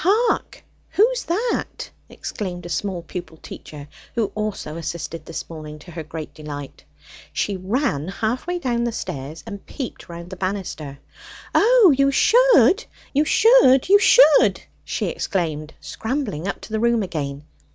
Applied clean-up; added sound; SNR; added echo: none; none; none; none.